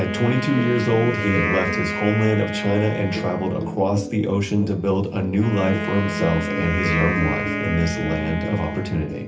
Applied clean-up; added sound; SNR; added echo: none; Wind instrument, woodwind instrument; 6 dB; reverberation time 0.3 s.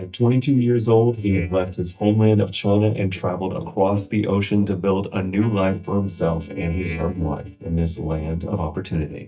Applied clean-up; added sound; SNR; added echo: neural mask model DeepFilterNet 3.